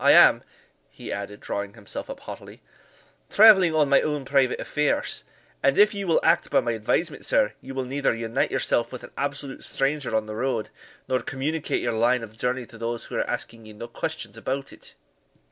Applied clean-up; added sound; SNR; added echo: none; none; none; none.